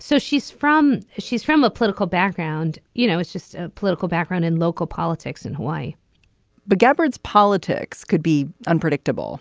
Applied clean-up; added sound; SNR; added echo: none; none; none; none.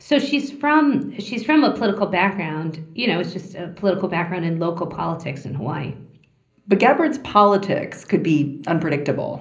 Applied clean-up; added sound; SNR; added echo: none; none; none; reverberation time 0.5 s.